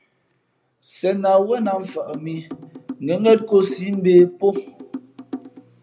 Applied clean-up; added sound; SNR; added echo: none; Drum; 15 dB; none.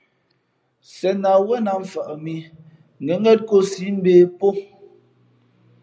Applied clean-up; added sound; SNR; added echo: none; none; none; none.